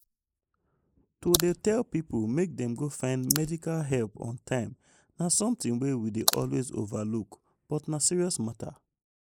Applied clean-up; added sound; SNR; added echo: neural mask model Resemble Enhance denoiser.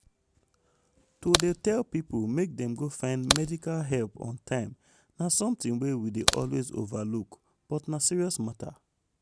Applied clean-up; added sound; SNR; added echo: none; Crack; -2 dB; none.